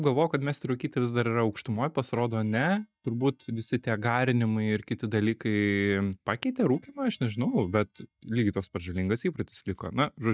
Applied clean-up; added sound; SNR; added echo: neural mask model DeepFilterNet 3.